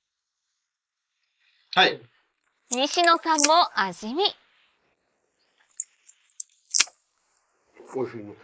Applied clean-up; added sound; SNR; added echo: neural mask model Resemble Enhance denoiser.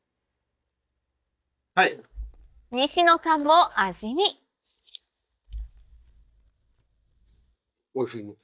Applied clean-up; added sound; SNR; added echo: neural mask model DeepFilterNet 3.